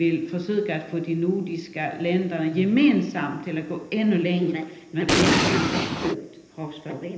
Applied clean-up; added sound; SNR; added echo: none; Explosion; -3 dB; reverberation time 0.8 s.